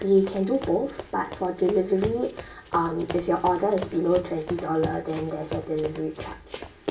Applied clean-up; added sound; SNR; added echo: none; Run; 12 dB; reverberation time 0.2 s.